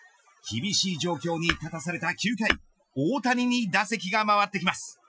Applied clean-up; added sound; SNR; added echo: classical method Wiener filter.